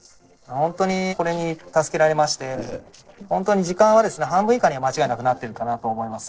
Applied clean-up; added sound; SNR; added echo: neural separator model SepFormer DNS4.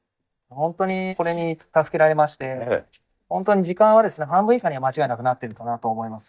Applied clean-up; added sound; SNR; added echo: neural mask model DeepFilterNet 3.